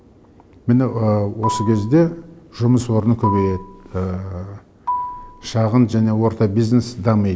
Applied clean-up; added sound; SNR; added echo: none; Marimba, xylophone; 11 dB; none.